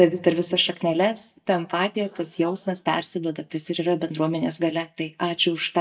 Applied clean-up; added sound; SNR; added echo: neural mask model DeepFilterNet 3.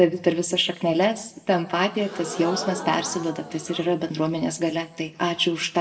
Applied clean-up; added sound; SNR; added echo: none; Crowd / Gasp; 12 dB; reverberation time 0.6 s.